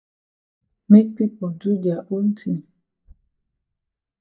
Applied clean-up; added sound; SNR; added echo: neural mask model DeepFilterNet 3.